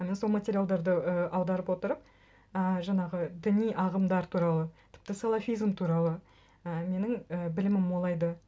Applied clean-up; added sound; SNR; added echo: none; none; none; none.